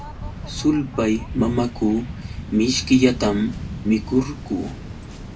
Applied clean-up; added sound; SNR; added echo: none; Waves, surf; 10 dB; reverberation time 0.2 s.